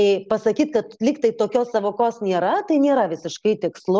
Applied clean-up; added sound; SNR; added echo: none; none; none; none.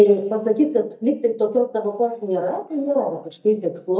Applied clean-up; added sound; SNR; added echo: neural mask model DeepFilterNet 3.